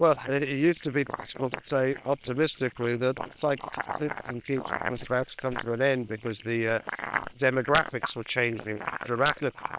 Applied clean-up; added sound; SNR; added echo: neural separator model SepFormer WHAM!.